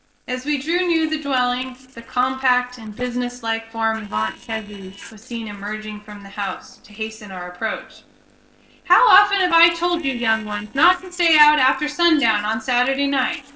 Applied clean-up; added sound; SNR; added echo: neural separator model SepFormer DNS4.